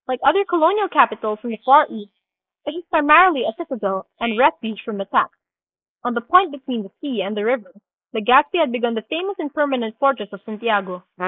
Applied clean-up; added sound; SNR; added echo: neural mask model Resemble Enhance denoiser.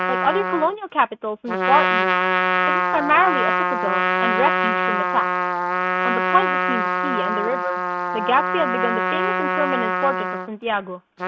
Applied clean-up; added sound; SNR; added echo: neural mask model RNNoise.